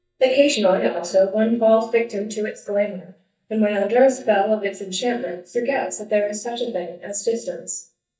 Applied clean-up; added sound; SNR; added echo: neural mask model DeepFilterNet 3.